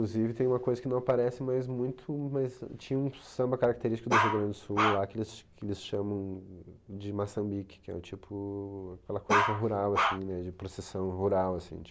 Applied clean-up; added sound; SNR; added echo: none; Bark; -3 dB; none.